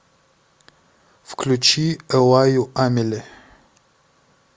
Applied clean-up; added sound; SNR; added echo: none; none; none; none.